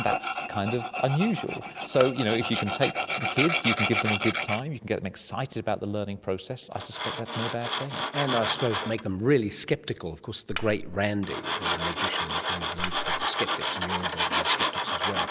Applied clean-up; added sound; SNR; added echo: none; Tools + Cutlery, silverware; 1 dB; none.